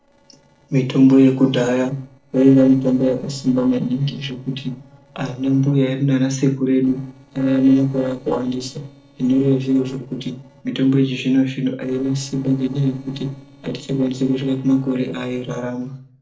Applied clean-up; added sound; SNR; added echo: neural separator model SepFormer DNS4.